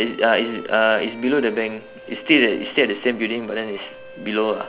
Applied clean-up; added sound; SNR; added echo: none; Bowed string instrument; 19 dB; none.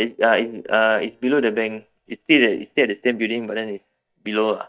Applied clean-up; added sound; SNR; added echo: neural mask model DeepFilterNet 3.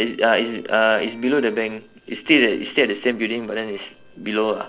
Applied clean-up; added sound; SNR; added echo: neural separator model SepFormer DNS4.